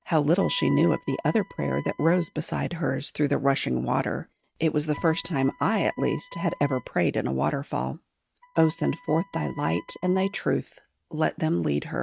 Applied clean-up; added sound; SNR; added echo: neural mask model RNNoise.